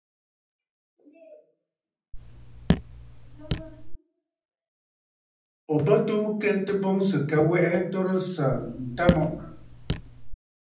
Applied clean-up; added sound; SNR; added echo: none; Raindrop / Drip; 2 dB; reverberation time 0.6 s.